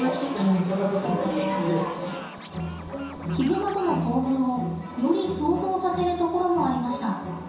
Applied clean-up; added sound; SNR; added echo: none; Scratching (performance technique); 19 dB; reverberation time 0.7 s.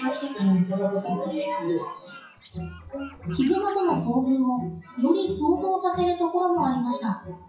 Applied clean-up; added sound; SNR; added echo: classical method WPE with log-MMSE.